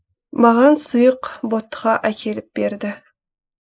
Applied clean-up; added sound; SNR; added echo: neural mask model Resemble Enhance denoiser.